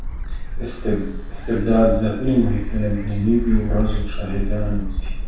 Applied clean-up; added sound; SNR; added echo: none; Gull, seagull; 1 dB; reverberation time 0.7 s.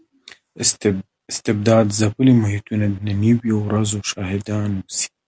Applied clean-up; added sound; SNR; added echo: none; none; none; none.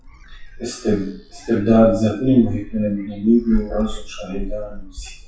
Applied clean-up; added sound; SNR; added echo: classical method WPE with log-MMSE.